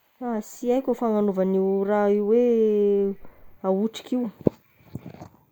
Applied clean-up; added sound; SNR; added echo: neural mask model Resemble Enhance denoiser.